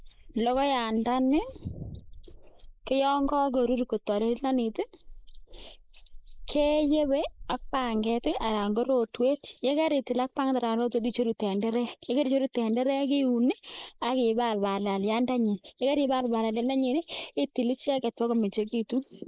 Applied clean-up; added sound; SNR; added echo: neural mask model Resemble Enhance denoiser.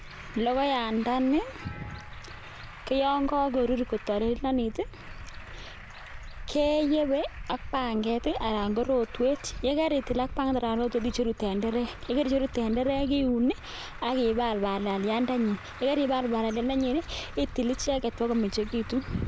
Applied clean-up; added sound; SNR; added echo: none; Truck; 12 dB; none.